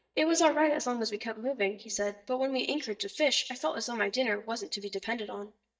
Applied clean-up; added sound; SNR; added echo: neural mask model DeepFilterNet 3.